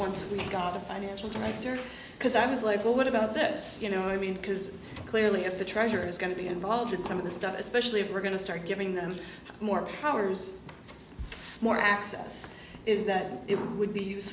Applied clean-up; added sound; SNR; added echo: none; Drawer open or close; 17 dB; none.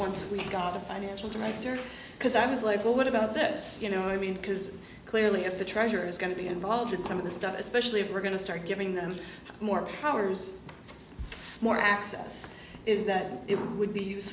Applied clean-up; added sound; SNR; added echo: none; none; none; none.